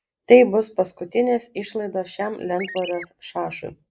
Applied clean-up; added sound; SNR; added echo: neural mask model Resemble Enhance denoiser.